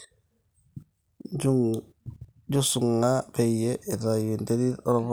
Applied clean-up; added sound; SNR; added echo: none; none; none; none.